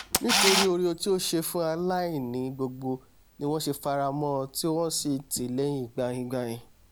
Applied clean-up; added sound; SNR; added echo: none; Camera; 5 dB; none.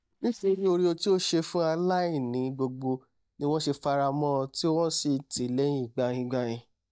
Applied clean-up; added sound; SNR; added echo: neural mask model DeepFilterNet 3.